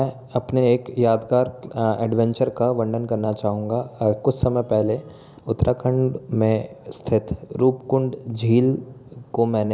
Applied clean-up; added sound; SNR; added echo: none; none; none; none.